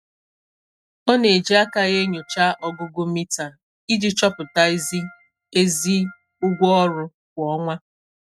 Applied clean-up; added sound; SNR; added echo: neural mask model RNNoise.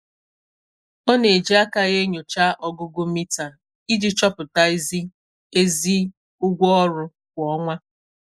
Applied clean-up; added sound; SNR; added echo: neural mask model Resemble Enhance denoiser.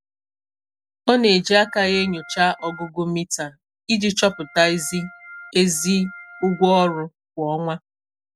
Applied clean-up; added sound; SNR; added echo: none; Organ; 19 dB; none.